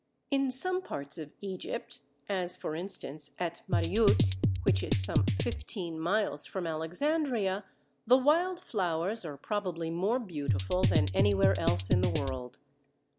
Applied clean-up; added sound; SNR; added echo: none; Drum kit; -4 dB; none.